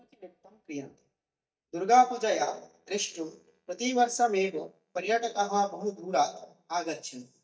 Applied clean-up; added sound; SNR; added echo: neural mask model DeepFilterNet 3.